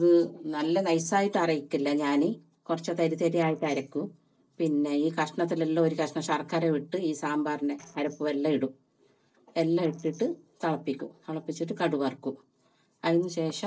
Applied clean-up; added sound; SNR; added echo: neural separator model SepFormer DNS4.